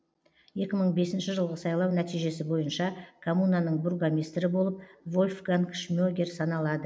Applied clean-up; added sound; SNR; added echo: none; none; none; none.